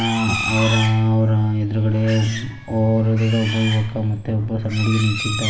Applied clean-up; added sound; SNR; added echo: none; Livestock, farm animals, working animals; 11 dB; reverberation time 0.6 s.